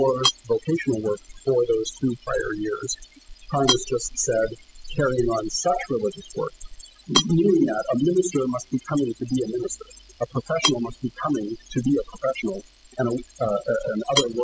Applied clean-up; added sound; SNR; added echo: classical method spectral subtraction.